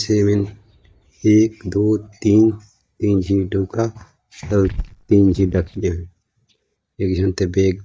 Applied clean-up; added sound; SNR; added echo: neural mask model DeepFilterNet 3.